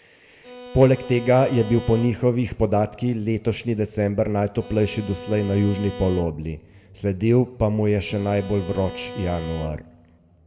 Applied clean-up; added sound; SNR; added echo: none; Bowed string instrument; 15 dB; reverberation time 1.6 s.